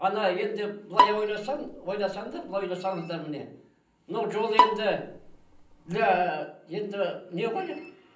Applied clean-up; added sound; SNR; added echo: none; Bowed string instrument; -2 dB; reverberation time 0.6 s.